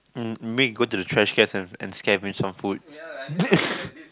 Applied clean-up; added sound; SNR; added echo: none; none; none; none.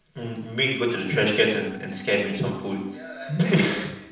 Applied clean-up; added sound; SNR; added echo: none; Wind instrument, woodwind instrument; 20 dB; reverberation time 0.7 s.